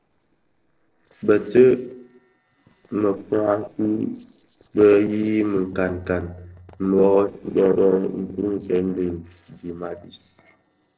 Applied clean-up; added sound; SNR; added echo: neural separator model SepFormer DNS4.